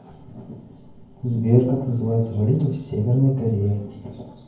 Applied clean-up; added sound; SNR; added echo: none; none; none; reverberation time 0.9 s.